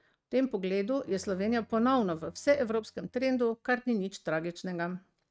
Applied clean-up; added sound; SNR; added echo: neural mask model RNNoise.